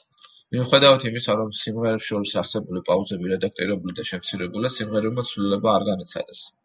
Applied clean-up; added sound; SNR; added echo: none; none; none; none.